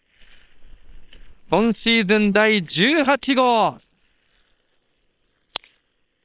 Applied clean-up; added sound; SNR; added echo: neural separator model SepFormer WHAM!.